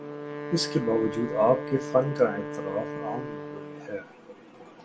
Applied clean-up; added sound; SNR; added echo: none; Wind instrument, woodwind instrument; 8 dB; reverberation time 0.3 s.